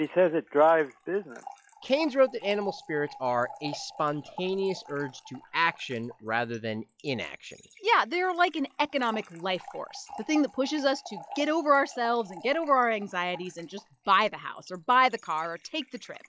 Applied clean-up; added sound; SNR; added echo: classical method log-MMSE.